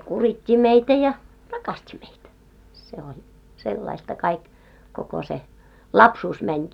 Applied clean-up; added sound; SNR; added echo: none; none; none; none.